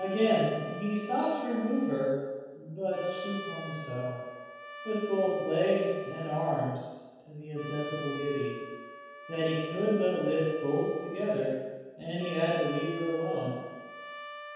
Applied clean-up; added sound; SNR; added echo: none; Trumpet; 13 dB; reverberation time 1.2 s.